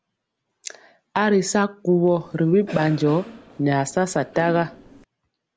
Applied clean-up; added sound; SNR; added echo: none; Cough; 18 dB; none.